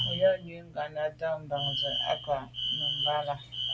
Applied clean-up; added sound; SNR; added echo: none; Alarm; 3 dB; none.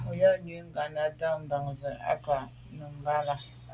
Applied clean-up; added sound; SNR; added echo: none; none; none; none.